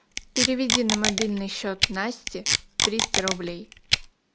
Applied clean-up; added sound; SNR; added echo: none; Packing tape, duct tape; -2 dB; none.